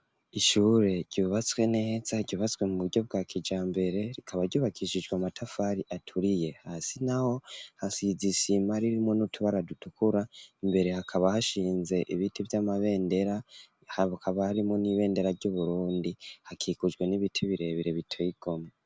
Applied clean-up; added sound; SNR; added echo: none; none; none; none.